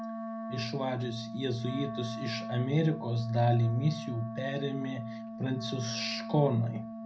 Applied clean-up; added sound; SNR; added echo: none; Wind instrument, woodwind instrument; 8 dB; reverberation time 0.2 s.